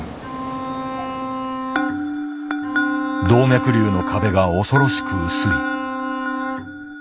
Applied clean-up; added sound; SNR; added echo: none; Bowed string instrument; 7 dB; none.